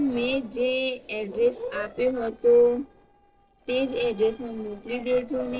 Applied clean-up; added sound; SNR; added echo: neural separator model SepFormer DNS4.